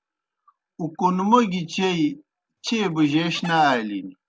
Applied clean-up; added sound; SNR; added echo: none; Chicken, rooster; 15 dB; none.